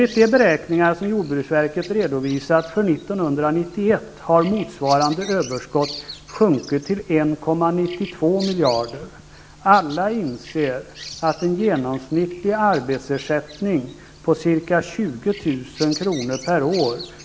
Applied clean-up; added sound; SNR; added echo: none; Bird vocalization, bird call, bird song; 19 dB; none.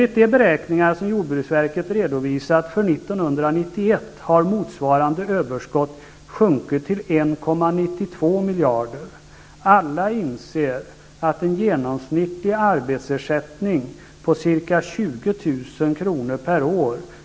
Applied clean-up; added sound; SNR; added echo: none; none; none; none.